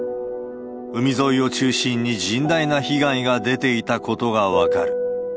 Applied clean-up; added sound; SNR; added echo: none; none; none; none.